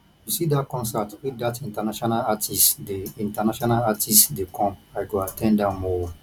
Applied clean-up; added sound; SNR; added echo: none; none; none; none.